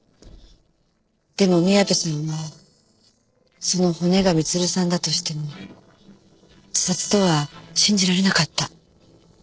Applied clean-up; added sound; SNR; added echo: neural separator model SepFormer DNS4.